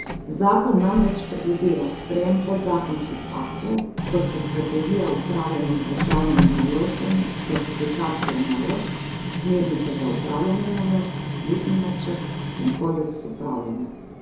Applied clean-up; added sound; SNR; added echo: none; Printer; 4 dB; reverberation time 0.7 s.